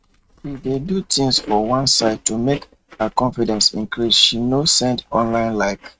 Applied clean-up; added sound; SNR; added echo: neural mask model RNNoise.